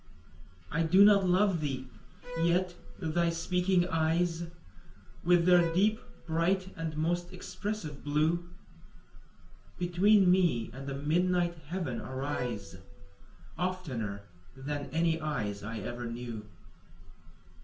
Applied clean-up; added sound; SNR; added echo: none; Bowed string instrument; 15 dB; reverberation time 0.3 s.